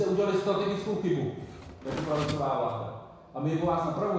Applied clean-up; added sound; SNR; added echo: none; Door; 16 dB; reverberation time 1.1 s.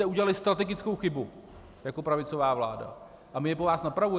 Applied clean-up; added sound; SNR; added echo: none; none; none; none.